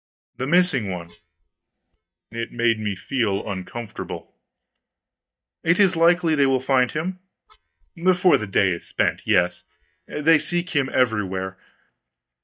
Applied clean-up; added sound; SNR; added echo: neural mask model DeepFilterNet 3.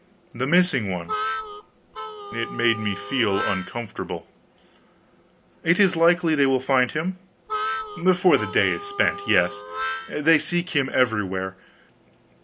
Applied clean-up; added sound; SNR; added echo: none; Harmonica; 7 dB; none.